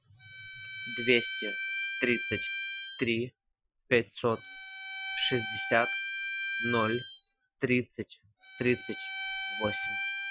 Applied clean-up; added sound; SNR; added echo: classical method Wiener filter.